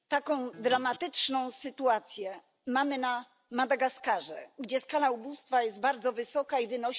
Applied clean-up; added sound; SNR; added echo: none; Guitar; 11 dB; none.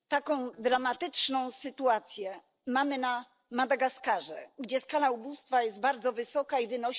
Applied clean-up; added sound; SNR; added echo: neural separator model SepFormer DNS4.